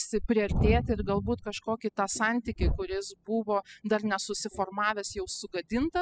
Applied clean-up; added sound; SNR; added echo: classical method spectral subtraction.